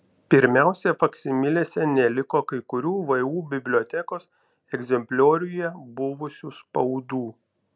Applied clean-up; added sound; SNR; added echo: none; none; none; none.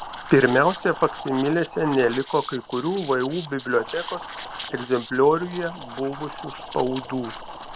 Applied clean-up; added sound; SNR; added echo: none; Liquid; 13 dB; none.